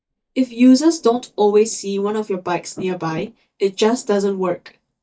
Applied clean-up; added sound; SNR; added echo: neural mask model DeepFilterNet 3.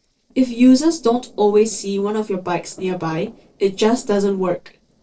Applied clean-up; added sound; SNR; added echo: neural separator model SepFormer DNS4.